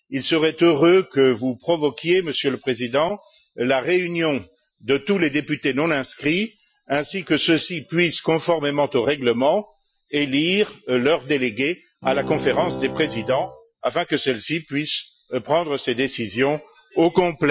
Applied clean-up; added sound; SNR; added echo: classical method Wiener filter.